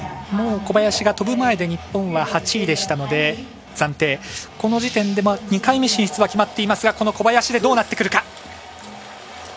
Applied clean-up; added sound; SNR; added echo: none; none; none; none.